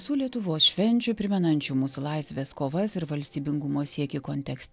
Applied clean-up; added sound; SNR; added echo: none; none; none; none.